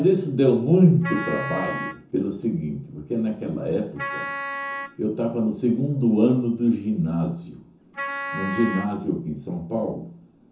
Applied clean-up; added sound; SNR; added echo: none; Wind instrument, woodwind instrument; 8 dB; reverberation time 0.9 s.